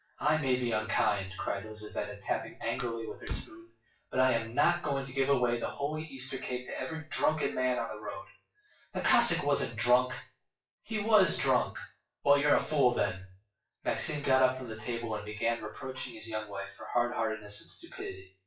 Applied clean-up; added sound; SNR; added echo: classical method WPE with log-MMSE.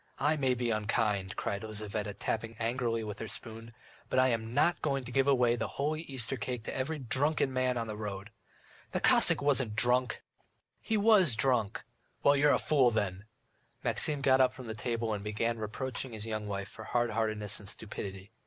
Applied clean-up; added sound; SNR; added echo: none; none; none; none.